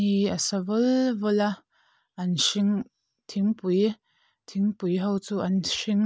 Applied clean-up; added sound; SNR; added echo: none; none; none; none.